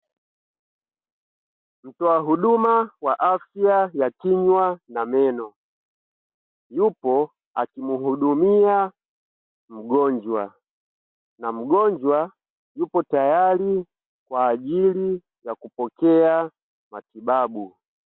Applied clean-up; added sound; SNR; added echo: none; none; none; none.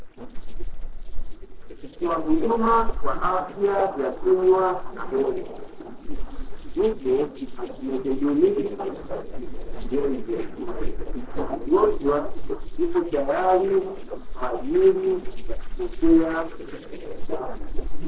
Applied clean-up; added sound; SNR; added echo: neural separator model SepFormer DNS4.